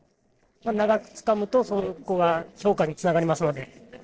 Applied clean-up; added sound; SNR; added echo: neural separator model SepFormer DNS4.